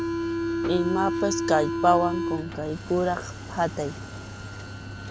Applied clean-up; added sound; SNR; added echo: none; Subway, metro, underground; 3 dB; none.